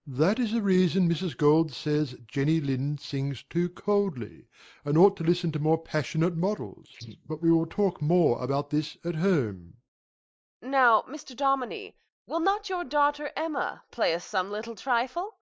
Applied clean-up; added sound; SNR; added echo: neural mask model Resemble Enhance denoiser.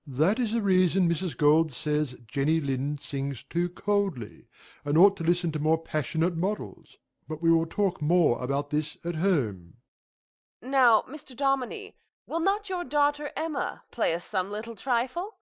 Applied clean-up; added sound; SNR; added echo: none; none; none; none.